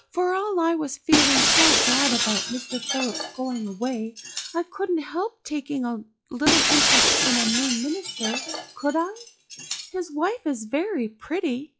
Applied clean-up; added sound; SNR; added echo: classical method log-MMSE.